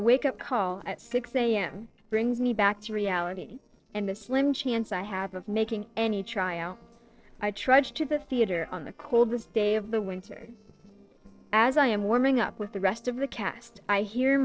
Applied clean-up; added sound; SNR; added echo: neural separator model SepFormer DNS4.